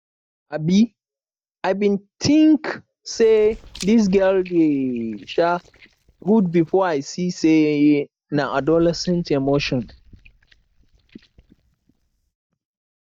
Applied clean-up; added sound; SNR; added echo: neural mask model DeepFilterNet 3.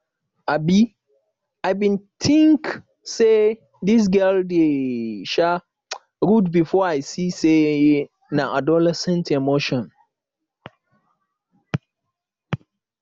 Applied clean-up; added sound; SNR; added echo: none; none; none; none.